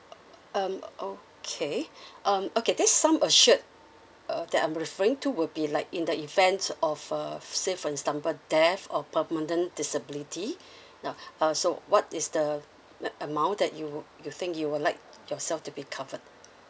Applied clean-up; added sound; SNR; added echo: none; none; none; none.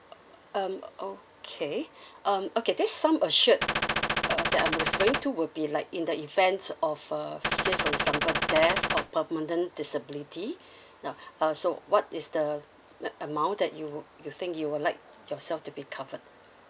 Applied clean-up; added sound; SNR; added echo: none; Gunshot, gunfire; -2 dB; none.